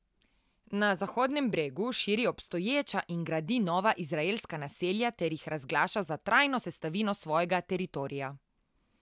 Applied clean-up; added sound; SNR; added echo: none; none; none; none.